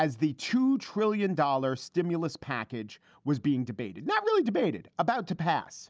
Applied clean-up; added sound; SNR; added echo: none; none; none; none.